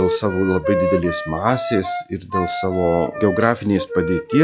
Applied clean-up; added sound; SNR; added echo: classical method log-MMSE.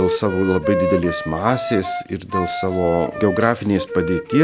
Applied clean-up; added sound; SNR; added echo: none; Rattle (instrument) + Wind instrument, woodwind instrument; 5 dB; none.